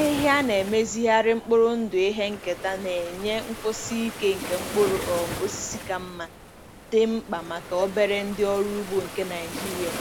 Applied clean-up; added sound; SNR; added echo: none; Waves, surf; 11 dB; none.